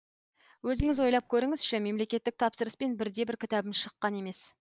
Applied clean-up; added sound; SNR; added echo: neural mask model DeepFilterNet 3.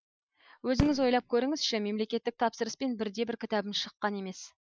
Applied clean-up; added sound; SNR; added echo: classical method Wiener filter.